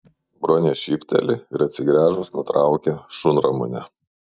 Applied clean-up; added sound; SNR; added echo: neural mask model DeepFilterNet 3.